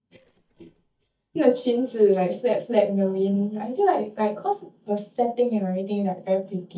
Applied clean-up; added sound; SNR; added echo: neural mask model DeepFilterNet 3.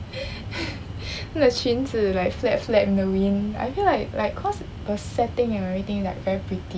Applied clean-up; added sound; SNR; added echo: none; none; none; none.